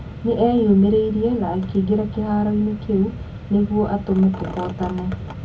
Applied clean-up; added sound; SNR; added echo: none; Mechanisms; 12 dB; reverberation time 0.3 s.